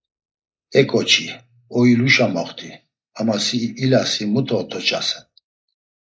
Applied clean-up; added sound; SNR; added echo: neural mask model Resemble Enhance denoiser.